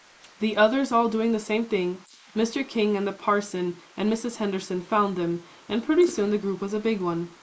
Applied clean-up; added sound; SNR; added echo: neural mask model Resemble Enhance denoiser.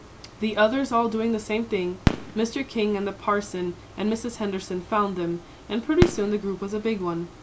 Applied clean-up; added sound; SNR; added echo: none; Fireworks; 7 dB; none.